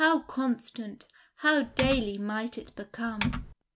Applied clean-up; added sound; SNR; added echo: none; Typing; 3 dB; none.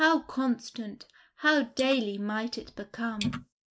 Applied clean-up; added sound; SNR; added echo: neural mask model Resemble Enhance denoiser.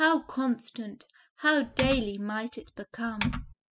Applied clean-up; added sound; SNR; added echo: classical method spectral subtraction.